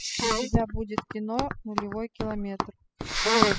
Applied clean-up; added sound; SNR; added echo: classical method spectral subtraction.